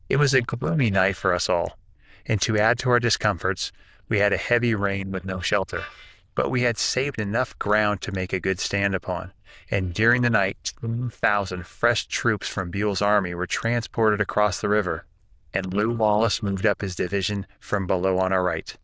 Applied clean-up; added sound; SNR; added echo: neural diffusion model UNIVERSE++.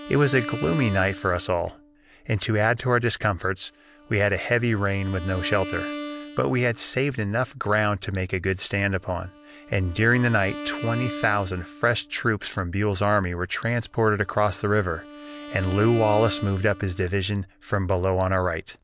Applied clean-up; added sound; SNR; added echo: none; Bowed string instrument; 14 dB; none.